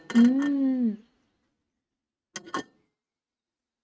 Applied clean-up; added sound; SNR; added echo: neural mask model RNNoise.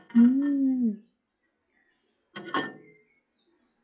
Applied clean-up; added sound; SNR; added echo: classical method log-MMSE.